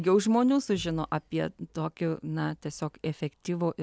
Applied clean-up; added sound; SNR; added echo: none; none; none; none.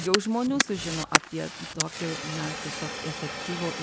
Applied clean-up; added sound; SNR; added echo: none; Fire; 0 dB; none.